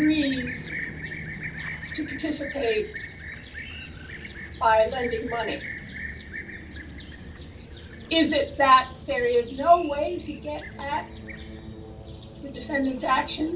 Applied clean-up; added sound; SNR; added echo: none; Fixed-wing aircraft, airplane; 11 dB; reverberation time 0.3 s.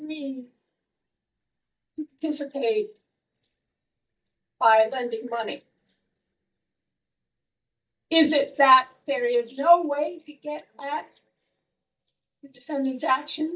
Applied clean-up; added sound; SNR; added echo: neural mask model DeepFilterNet 3.